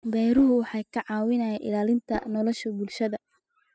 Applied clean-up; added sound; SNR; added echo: classical method spectral subtraction.